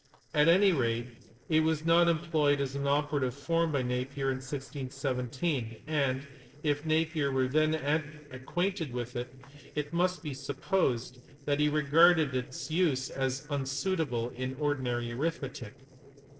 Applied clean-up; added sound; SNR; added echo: neural separator model SepFormer DNS4.